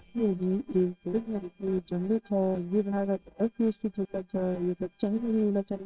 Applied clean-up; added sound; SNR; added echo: neural separator model SepFormer WHAMR!.